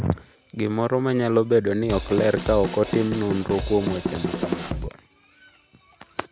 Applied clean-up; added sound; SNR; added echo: none; Drum kit; 5 dB; none.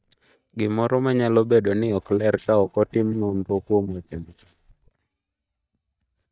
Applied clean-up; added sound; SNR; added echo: neural mask model DeepFilterNet 3.